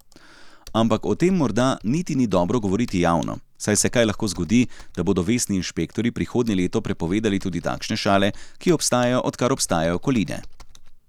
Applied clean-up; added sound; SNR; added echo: none; Computer keyboard; 14 dB; none.